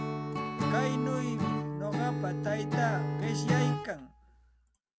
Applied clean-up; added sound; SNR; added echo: none; Acoustic guitar / Strum; -5 dB; none.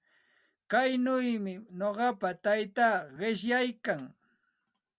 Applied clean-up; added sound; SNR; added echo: none; none; none; none.